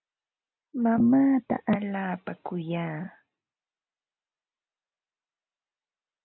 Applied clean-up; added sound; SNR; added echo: none; none; none; none.